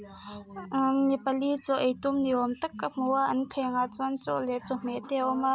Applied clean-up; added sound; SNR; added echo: none; none; none; none.